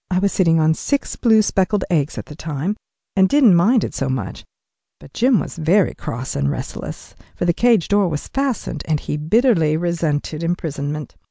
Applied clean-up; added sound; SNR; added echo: none; none; none; none.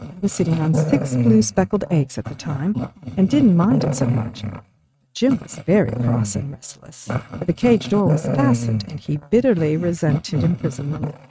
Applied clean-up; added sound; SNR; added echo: neural mask model RNNoise.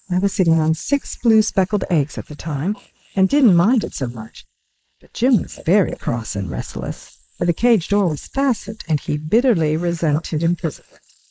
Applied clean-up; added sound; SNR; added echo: neural mask model Resemble Enhance denoiser.